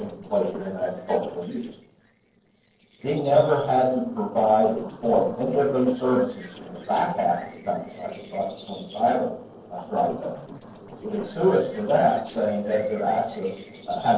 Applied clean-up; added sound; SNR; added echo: neural separator model SepFormer DNS4.